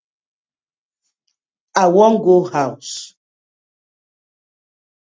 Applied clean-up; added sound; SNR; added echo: none; none; none; none.